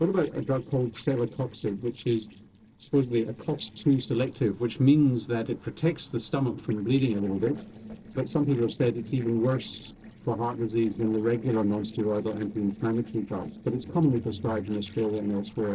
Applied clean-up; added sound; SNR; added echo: neural separator model SepFormer DNS4.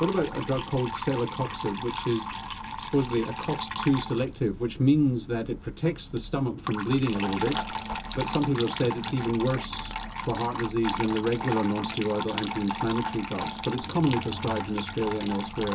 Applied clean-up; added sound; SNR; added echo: none; Trickle, dribble / Water tap, faucet; 6 dB; reverberation time 0.2 s.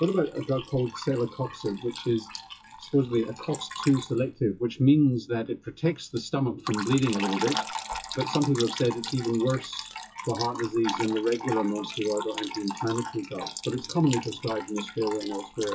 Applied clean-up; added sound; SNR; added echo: classical method WPE with log-MMSE.